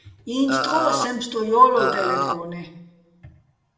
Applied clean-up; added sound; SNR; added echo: none; Burping, eructation; 2 dB; reverberation time 0.9 s.